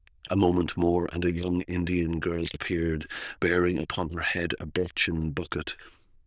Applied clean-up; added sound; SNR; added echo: neural diffusion model UNIVERSE++.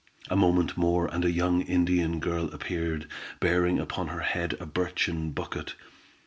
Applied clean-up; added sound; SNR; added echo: none; none; none; none.